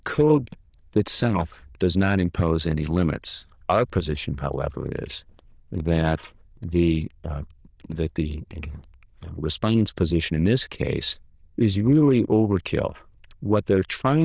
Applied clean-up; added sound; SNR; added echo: neural diffusion model UNIVERSE++.